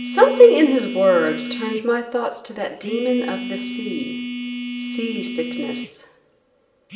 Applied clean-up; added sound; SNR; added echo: none; Telephone; 9 dB; reverberation time 0.8 s.